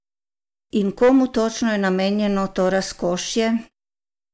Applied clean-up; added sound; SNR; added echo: none; none; none; none.